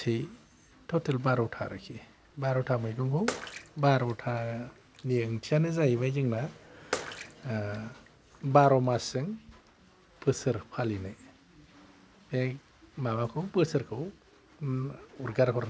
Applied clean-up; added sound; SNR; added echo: none; Bathtub (filling or washing) / Water / Splash, splatter; 14 dB; none.